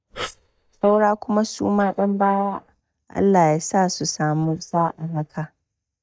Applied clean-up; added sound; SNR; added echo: neural mask model DeepFilterNet 3.